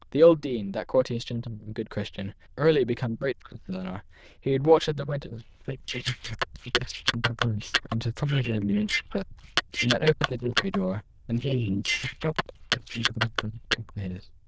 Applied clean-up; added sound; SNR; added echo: neural diffusion model UNIVERSE++.